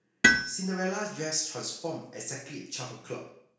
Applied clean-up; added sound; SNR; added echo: none; Tools; -4 dB; reverberation time 0.6 s.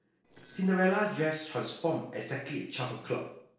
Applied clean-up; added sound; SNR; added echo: neural separator model SepFormer DNS4.